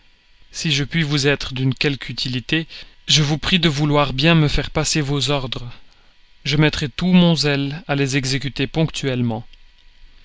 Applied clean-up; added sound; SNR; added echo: none; none; none; none.